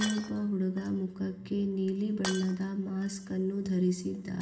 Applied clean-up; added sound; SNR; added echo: none; Shatter; 14 dB; reverberation time 0.6 s.